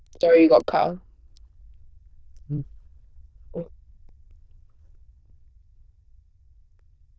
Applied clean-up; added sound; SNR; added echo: neural diffusion model UNIVERSE++.